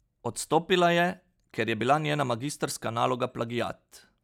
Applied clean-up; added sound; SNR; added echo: none; none; none; none.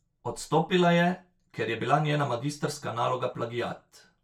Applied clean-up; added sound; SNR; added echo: none; none; none; reverberation time 0.2 s.